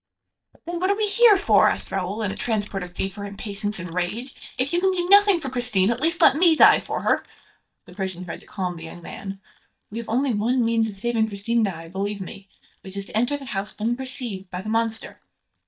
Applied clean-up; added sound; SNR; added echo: neural mask model DeepFilterNet 3.